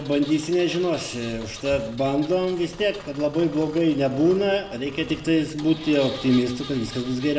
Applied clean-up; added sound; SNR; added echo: none; Engine; 18 dB; reverberation time 0.7 s.